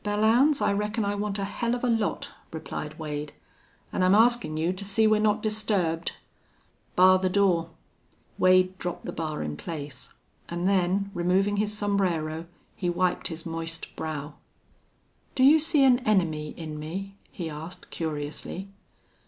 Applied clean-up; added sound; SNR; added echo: none; none; none; none.